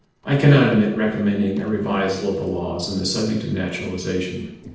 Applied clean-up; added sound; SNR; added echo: neural separator model SepFormer DNS4.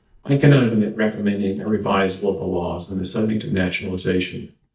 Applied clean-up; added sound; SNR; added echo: neural mask model DeepFilterNet 3.